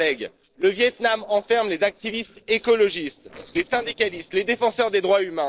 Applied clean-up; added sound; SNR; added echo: neural separator model SepFormer DNS4.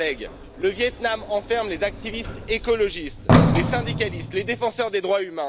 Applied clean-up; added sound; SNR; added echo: none; Sliding door; 0 dB; none.